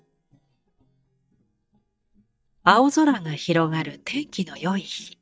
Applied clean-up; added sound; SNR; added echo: neural mask model DeepFilterNet 3.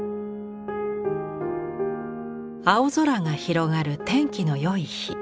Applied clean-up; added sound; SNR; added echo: none; none; none; none.